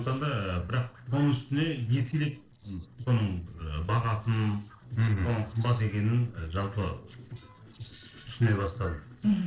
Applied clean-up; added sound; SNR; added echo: neural separator model SepFormer DNS4.